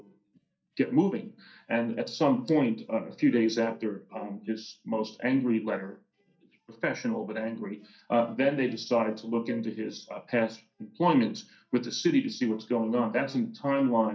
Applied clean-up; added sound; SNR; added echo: neural mask model DeepFilterNet 3.